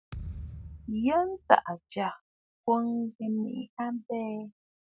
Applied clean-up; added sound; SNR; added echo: none; Thump, thud; 14 dB; none.